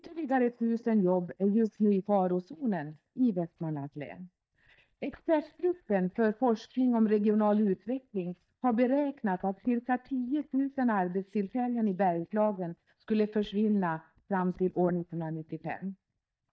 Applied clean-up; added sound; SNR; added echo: neural mask model DeepFilterNet 3.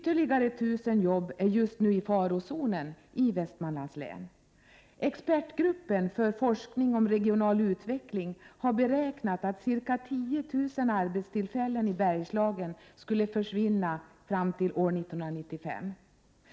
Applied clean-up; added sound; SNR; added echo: none; none; none; none.